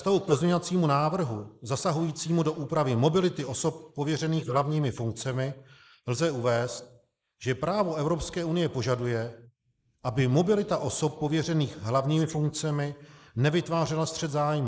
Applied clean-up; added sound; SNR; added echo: neural mask model Resemble Enhance denoiser.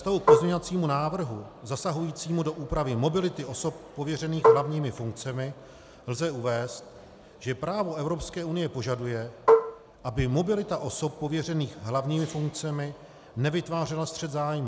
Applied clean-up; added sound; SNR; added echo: none; Marimba, xylophone; -5 dB; none.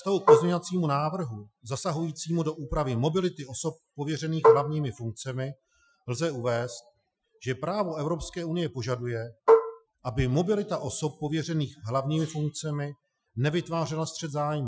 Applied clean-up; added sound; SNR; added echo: classical method Wiener filter.